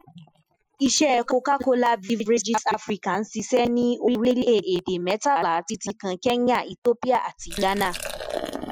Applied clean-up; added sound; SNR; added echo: classical method Wiener filter.